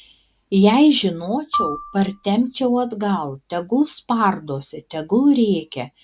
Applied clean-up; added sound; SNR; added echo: none; Marimba, xylophone; 11 dB; none.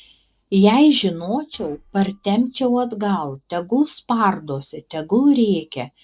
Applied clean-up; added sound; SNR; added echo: neural separator model SepFormer DNS4.